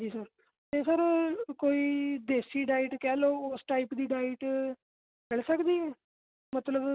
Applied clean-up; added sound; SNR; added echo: none; none; none; none.